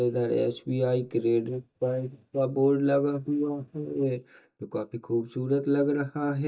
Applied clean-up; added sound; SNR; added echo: neural mask model DeepFilterNet 3.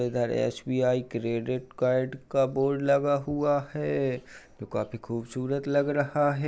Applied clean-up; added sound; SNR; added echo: none; none; none; none.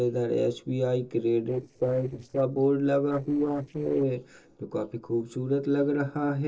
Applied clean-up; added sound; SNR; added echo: neural separator model SepFormer DNS4.